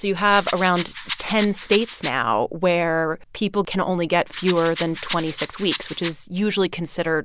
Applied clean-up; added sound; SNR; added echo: none; Rattle; 11 dB; none.